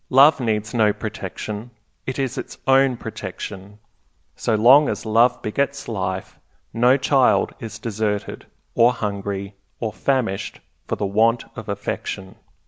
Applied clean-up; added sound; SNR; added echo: none; none; none; none.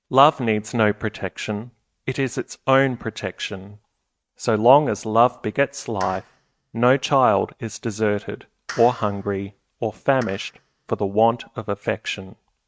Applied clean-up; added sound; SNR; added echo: neural mask model RNNoise.